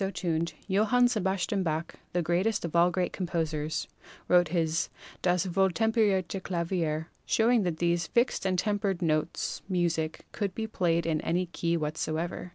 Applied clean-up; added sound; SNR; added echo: none; none; none; none.